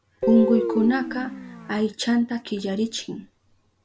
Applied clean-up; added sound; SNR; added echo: none; Guitar; 3 dB; none.